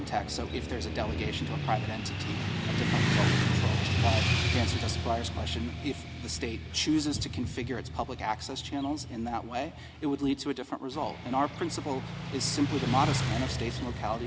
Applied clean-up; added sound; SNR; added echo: none; Motorcycle / Traffic noise, roadway noise; -1 dB; none.